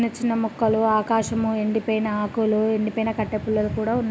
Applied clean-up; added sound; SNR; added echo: none; none; none; none.